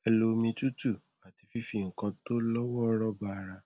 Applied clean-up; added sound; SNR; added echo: none; none; none; none.